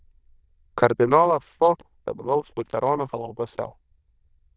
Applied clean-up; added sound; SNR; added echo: neural diffusion model UNIVERSE++.